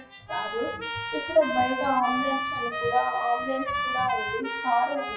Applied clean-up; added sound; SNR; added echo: classical method WPE with log-MMSE.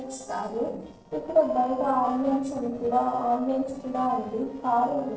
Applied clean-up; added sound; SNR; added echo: neural separator model SepFormer DNS4.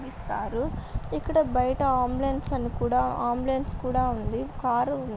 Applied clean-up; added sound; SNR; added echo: none; none; none; none.